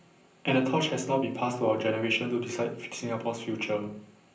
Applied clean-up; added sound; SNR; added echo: none; none; none; reverberation time 0.6 s.